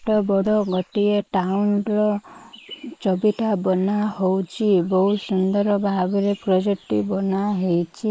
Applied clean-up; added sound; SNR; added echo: neural mask model Resemble Enhance denoiser.